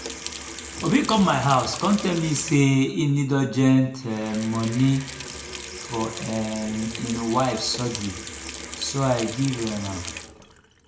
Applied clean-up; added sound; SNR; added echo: none; Sink (filling or washing) / Water tap, faucet; 12 dB; reverberation time 0.7 s.